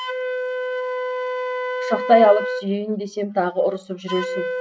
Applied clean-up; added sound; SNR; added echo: none; Wind instrument, woodwind instrument; 5 dB; none.